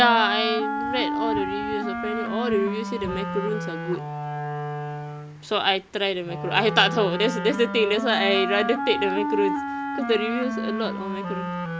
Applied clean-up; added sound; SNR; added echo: none; Wind instrument, woodwind instrument; 4 dB; none.